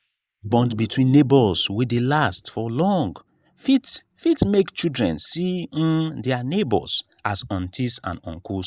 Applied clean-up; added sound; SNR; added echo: neural mask model Resemble Enhance denoiser.